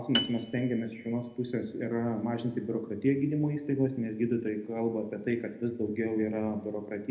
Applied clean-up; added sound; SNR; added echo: none; Piano; 7 dB; reverberation time 0.7 s.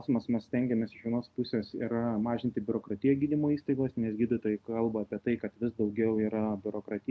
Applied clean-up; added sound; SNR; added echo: none; none; none; none.